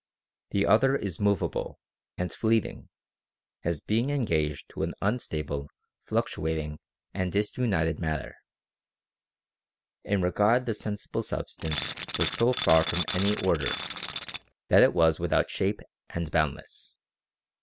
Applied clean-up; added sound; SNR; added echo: none; Tools; 3 dB; none.